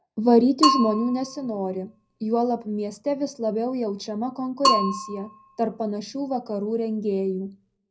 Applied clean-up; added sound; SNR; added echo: none; Bell / Percussion; 5 dB; reverberation time 0.4 s.